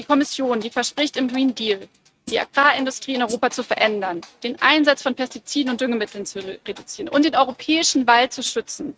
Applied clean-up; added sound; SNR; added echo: neural mask model RNNoise.